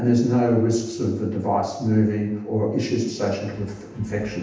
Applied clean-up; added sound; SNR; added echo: none; none; none; reverberation time 0.9 s.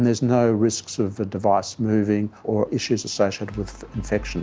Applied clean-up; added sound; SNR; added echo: none; none; none; none.